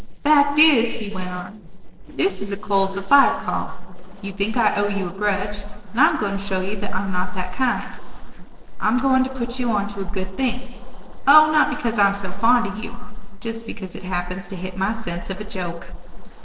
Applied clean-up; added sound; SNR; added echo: neural separator model SepFormer DNS4.